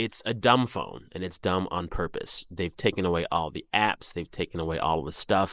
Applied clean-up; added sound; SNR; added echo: neural mask model Resemble Enhance denoiser.